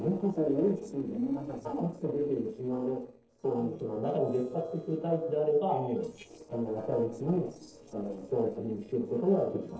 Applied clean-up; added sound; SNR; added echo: neural separator model SepFormer DNS4.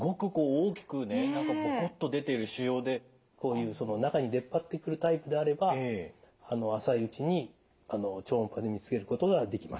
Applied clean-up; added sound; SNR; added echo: none; none; none; none.